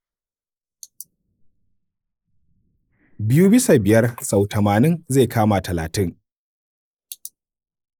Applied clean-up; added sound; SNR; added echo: neural mask model Resemble Enhance denoiser.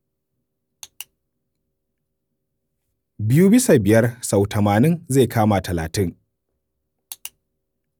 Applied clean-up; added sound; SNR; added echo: none; none; none; none.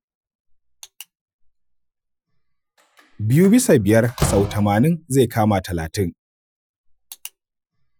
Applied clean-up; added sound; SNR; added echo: classical method Wiener filter.